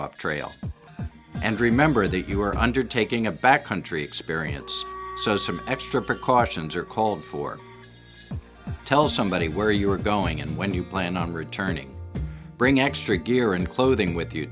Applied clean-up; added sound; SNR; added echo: none; Wind instrument, woodwind instrument; 16 dB; none.